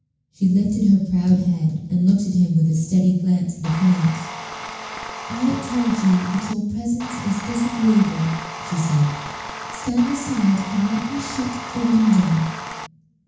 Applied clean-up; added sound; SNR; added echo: none; Tools; 12 dB; reverberation time 0.9 s.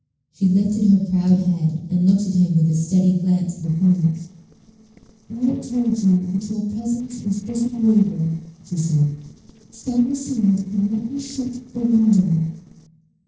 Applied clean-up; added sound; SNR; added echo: neural separator model SepFormer DNS4.